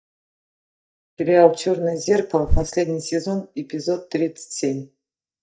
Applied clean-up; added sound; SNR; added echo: neural mask model DeepFilterNet 3.